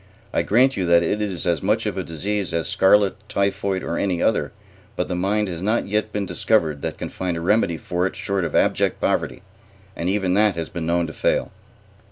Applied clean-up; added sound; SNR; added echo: none; none; none; none.